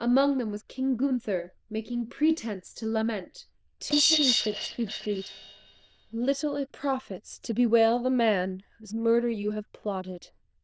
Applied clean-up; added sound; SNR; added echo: neural diffusion model UNIVERSE++.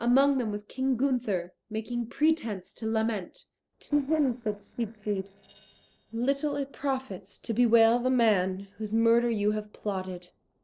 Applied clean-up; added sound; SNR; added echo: neural separator model SepFormer DNS4.